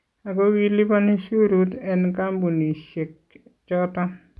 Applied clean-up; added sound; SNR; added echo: none; none; none; none.